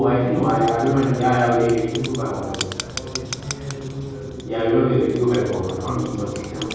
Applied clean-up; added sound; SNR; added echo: none; Writing; 15 dB; reverberation time 1.3 s.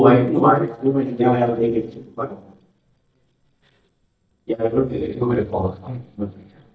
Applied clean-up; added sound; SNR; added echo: neural mask model DeepFilterNet 3.